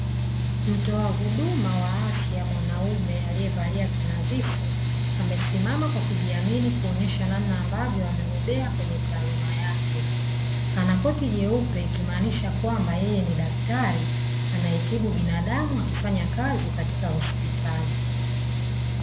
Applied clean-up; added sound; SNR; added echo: none; Mechanical fan; -4 dB; none.